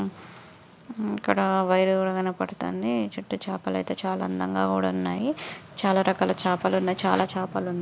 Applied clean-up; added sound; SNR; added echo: none; none; none; none.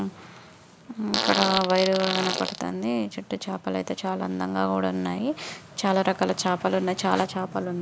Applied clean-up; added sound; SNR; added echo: none; Fart; 3 dB; none.